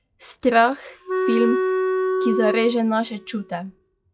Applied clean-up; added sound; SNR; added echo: classical method log-MMSE.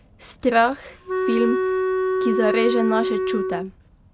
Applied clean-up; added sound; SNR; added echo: none; Wind instrument, woodwind instrument; 0 dB; none.